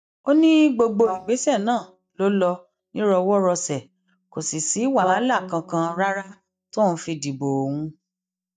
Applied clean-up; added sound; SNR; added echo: neural mask model DeepFilterNet 3.